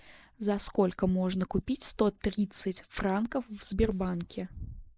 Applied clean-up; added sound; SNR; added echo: neural mask model Resemble Enhance denoiser.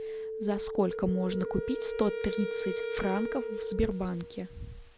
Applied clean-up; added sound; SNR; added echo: none; Telephone + Wind instrument, woodwind instrument; 4 dB; none.